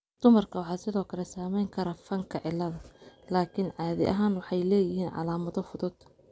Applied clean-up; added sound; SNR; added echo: none; none; none; none.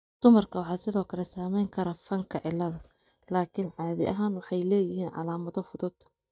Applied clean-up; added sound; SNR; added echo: neural mask model DeepFilterNet 3.